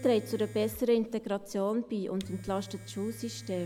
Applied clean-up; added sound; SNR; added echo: none; Domestic sounds, home sounds; 16 dB; none.